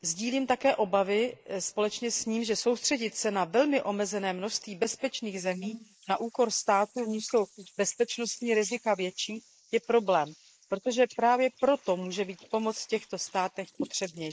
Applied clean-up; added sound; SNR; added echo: neural mask model Resemble Enhance denoiser.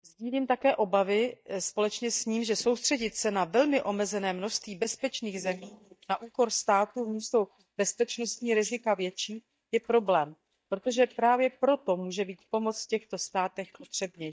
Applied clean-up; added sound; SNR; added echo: neural mask model DeepFilterNet 3.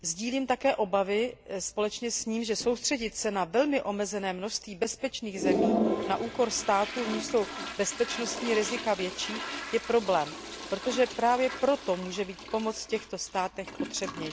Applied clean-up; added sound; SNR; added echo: none; Toilet flush; 7 dB; none.